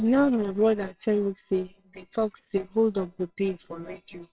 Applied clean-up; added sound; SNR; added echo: neural separator model SepFormer WHAMR!.